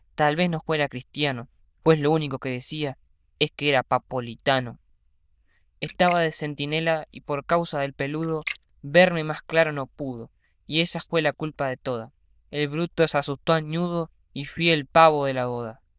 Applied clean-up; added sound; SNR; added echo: neural diffusion model UNIVERSE++.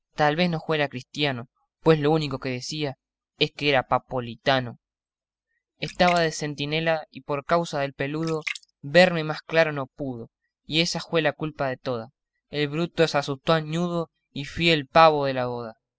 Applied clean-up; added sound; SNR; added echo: classical method spectral subtraction.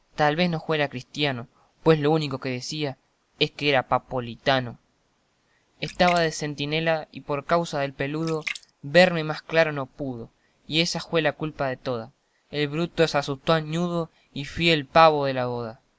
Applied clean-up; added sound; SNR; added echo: neural mask model Resemble Enhance denoiser.